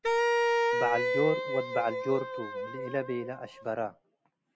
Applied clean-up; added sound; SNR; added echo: none; Wind instrument, woodwind instrument; -3 dB; none.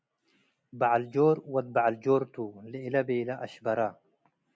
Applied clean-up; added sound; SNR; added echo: none; none; none; none.